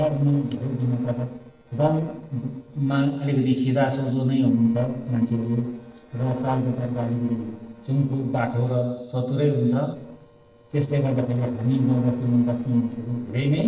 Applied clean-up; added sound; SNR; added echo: neural separator model SepFormer DNS4.